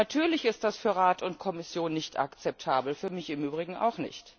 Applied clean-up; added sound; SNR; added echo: none; none; none; none.